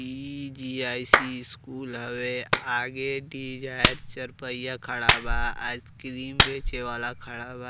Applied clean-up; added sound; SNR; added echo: none; Clapping; -4 dB; none.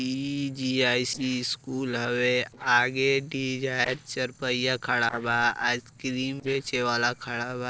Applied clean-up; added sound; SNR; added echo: neural separator model SepFormer DNS4.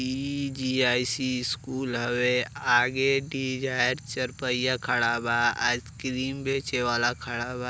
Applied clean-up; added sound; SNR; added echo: none; none; none; none.